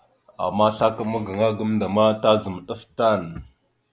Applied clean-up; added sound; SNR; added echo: none; none; none; none.